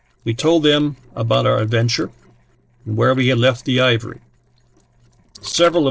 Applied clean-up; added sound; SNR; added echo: neural separator model SepFormer DNS4.